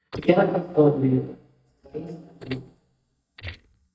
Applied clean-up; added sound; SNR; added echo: neural mask model DeepFilterNet 3.